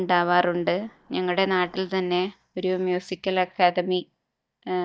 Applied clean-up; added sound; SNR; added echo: neural mask model DeepFilterNet 3.